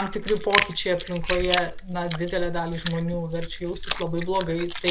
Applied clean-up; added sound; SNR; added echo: none; Chewing, mastication; 3 dB; none.